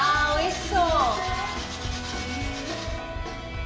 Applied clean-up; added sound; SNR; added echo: none; Wind instrument, woodwind instrument; 11 dB; reverberation time 0.8 s.